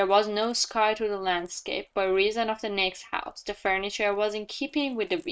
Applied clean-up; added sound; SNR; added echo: neural mask model RNNoise.